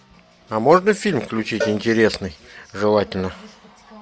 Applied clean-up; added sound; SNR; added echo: none; Cowbell; 12 dB; none.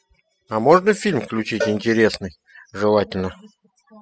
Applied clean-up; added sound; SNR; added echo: classical method spectral subtraction.